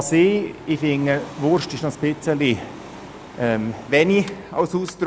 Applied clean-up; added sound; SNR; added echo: none; Mechanical fan; 17 dB; none.